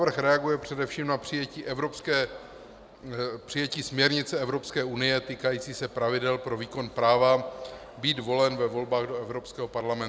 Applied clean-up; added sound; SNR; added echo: none; none; none; none.